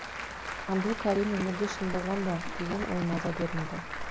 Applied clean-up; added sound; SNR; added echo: none; Applause / Crowd; 5 dB; none.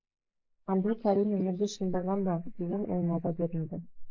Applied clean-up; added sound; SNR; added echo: neural mask model Resemble Enhance denoiser.